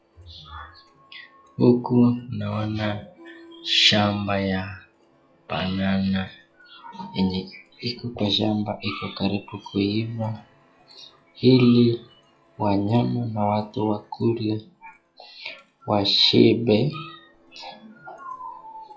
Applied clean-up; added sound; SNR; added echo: classical method log-MMSE.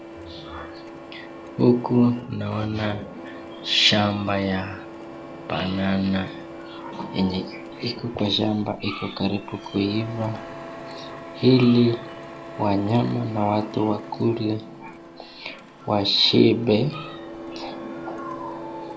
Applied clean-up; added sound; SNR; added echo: none; Printer; 14 dB; none.